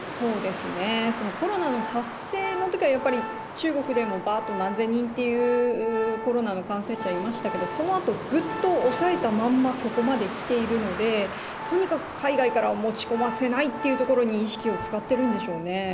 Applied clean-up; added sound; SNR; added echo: none; Organ + Wind; 8 dB; none.